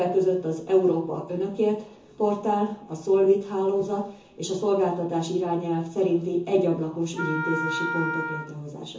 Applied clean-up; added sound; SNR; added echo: none; Wind instrument, woodwind instrument; 7 dB; reverberation time 0.6 s.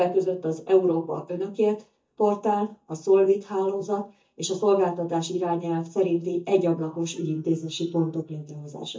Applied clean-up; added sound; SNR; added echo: neural mask model DeepFilterNet 3.